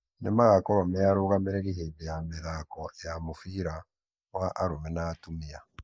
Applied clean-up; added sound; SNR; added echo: neural mask model Resemble Enhance denoiser.